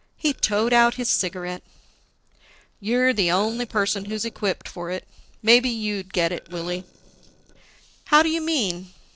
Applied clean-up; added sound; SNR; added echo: neural separator model SepFormer DNS4.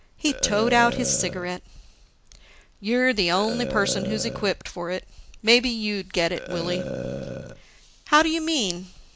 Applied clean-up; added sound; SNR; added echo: none; Burping, eructation; 10 dB; none.